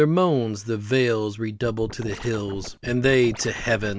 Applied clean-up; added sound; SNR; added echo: none; Scratching (performance technique); 15 dB; none.